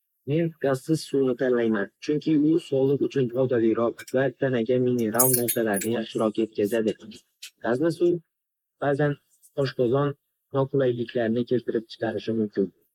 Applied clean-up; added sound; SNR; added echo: neural mask model Resemble Enhance denoiser.